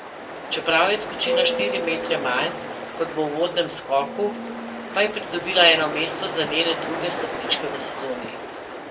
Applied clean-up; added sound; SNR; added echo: none; Ocean; 5 dB; reverberation time 0.2 s.